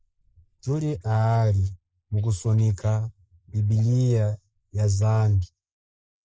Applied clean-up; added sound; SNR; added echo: neural mask model Resemble Enhance denoiser.